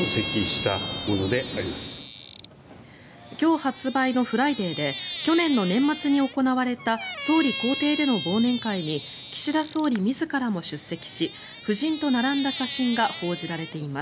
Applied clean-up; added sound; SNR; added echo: none; Squeak; 10 dB; none.